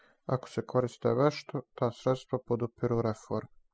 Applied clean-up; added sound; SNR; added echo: classical method spectral subtraction.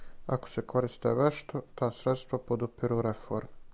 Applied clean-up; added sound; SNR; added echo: none; Livestock, farm animals, working animals; 17 dB; none.